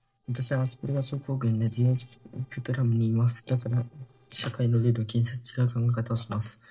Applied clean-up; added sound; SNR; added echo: neural separator model SepFormer DNS4.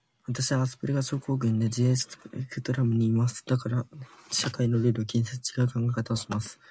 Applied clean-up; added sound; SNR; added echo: none; none; none; none.